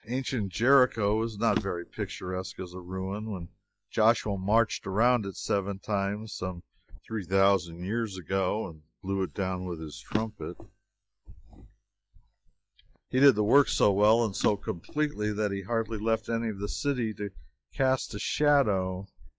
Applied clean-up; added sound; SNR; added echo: classical method log-MMSE.